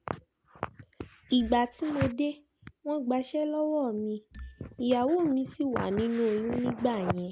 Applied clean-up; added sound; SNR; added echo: none; Marimba, xylophone; 16 dB; none.